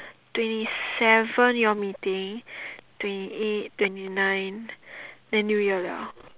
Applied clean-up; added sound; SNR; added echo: none; none; none; none.